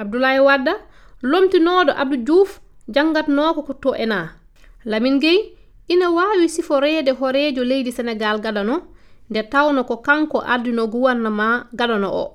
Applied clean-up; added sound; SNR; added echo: none; none; none; none.